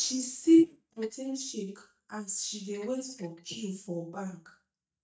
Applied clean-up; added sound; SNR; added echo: neural mask model DeepFilterNet 3.